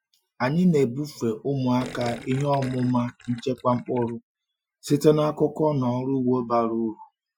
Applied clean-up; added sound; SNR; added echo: classical method Wiener filter.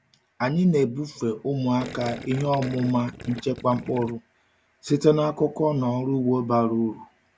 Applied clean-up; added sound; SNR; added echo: none; Gurgling; 15 dB; none.